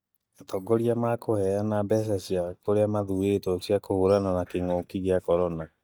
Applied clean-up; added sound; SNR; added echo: neural mask model DeepFilterNet 3.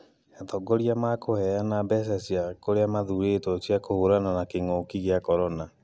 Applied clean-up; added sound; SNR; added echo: none; none; none; none.